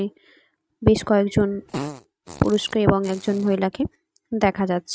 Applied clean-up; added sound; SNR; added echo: neural mask model RNNoise.